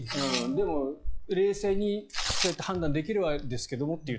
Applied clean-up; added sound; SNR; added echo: classical method log-MMSE.